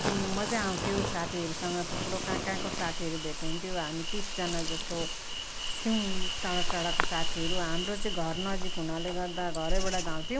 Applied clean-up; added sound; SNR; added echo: none; Insect; -3 dB; none.